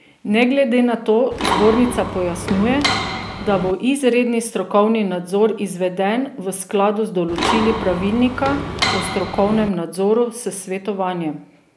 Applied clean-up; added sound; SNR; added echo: none; Mechanisms; 4 dB; none.